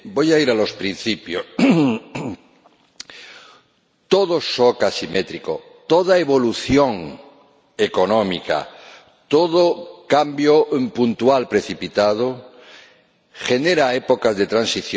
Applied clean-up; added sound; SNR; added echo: none; none; none; none.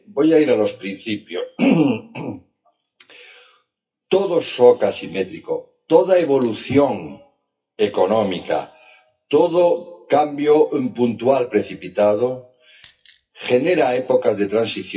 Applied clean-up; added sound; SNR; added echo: classical method WPE with log-MMSE.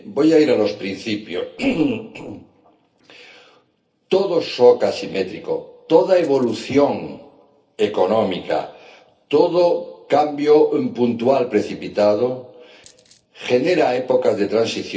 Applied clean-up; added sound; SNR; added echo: neural separator model SepFormer DNS4.